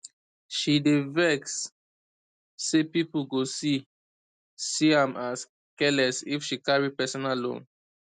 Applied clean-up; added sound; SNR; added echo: none; none; none; none.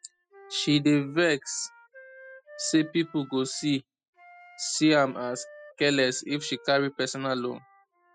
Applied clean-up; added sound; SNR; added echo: classical method spectral subtraction.